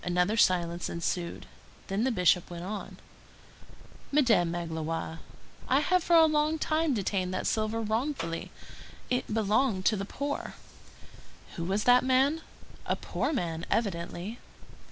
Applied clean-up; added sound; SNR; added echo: none; Clapping; 13 dB; none.